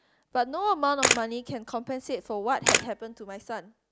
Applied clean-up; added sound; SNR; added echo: none; Camera; 0 dB; none.